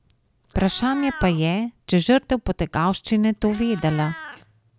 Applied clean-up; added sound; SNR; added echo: none; Meow; 19 dB; none.